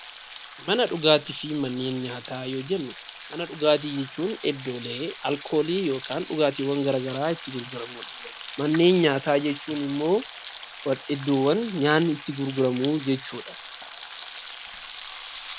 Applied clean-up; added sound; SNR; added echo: none; Frying (food); 9 dB; none.